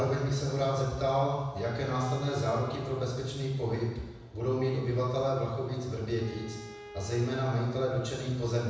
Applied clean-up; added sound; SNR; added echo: none; Bowed string instrument; 18 dB; reverberation time 1.1 s.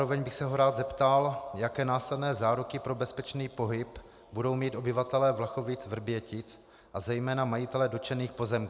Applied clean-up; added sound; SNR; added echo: none; none; none; none.